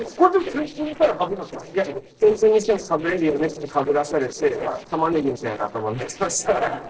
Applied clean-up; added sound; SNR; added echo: neural separator model SepFormer DNS4.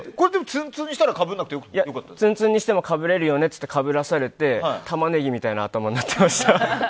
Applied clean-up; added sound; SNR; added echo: none; none; none; none.